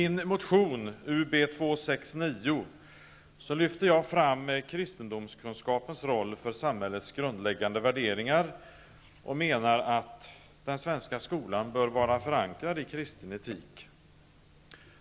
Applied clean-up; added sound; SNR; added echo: none; none; none; none.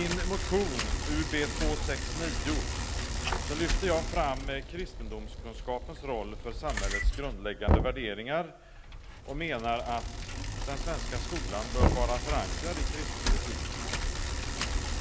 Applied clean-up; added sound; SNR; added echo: none; Knock + Bicycle; -4 dB; none.